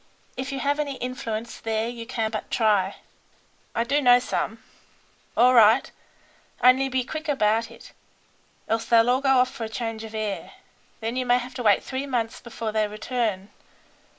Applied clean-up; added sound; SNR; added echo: none; none; none; none.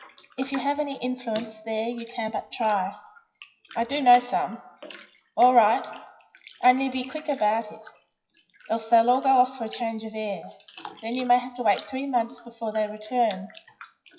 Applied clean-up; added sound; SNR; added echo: classical method WPE with log-MMSE.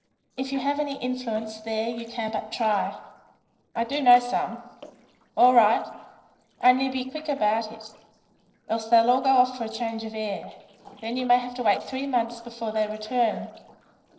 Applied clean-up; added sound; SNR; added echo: neural separator model SepFormer DNS4.